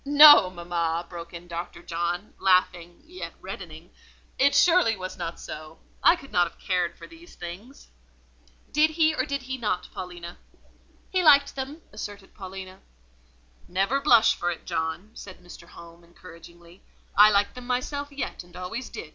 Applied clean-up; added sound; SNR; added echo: none; none; none; none.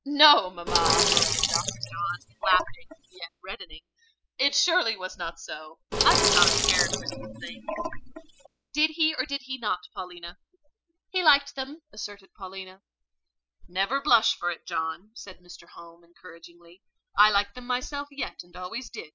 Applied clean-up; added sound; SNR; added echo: classical method spectral subtraction.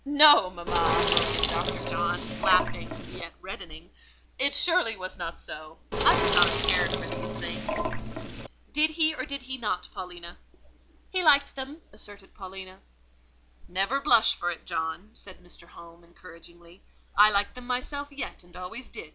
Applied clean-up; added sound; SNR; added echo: none; Sink (filling or washing); -4 dB; none.